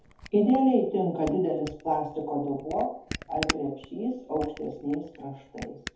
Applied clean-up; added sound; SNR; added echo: none; Camera; 13 dB; reverberation time 0.6 s.